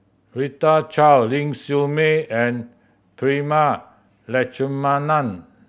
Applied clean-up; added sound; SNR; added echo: none; none; none; none.